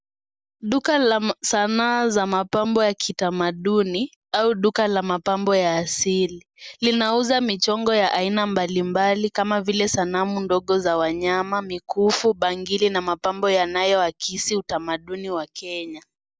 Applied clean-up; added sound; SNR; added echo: none; none; none; none.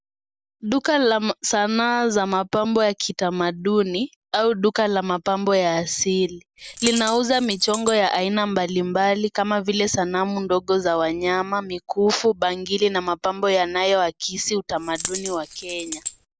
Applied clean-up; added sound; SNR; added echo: none; Coin (dropping); 11 dB; none.